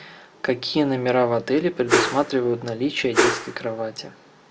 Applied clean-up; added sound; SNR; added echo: none; Whoosh, swoosh, swish; 1 dB; none.